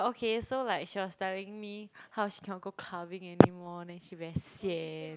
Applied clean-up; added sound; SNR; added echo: none; none; none; none.